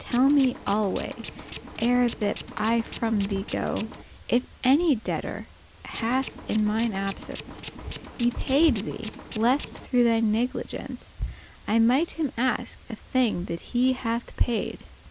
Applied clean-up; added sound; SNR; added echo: none; Tools; 11 dB; none.